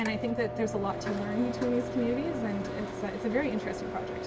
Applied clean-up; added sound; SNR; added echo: none; Microwave oven; 5 dB; reverberation time 1.5 s.